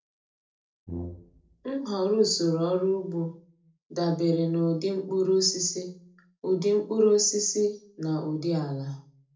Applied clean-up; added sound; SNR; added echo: neural separator model SepFormer DNS4.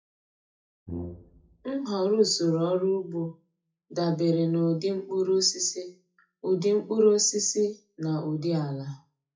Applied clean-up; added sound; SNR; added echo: classical method WPE with log-MMSE.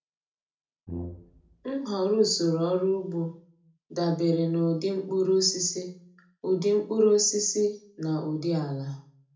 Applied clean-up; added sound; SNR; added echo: none; Brass instrument; 13 dB; reverberation time 0.4 s.